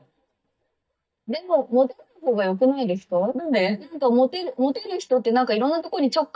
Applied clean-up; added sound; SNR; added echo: neural mask model DeepFilterNet 3.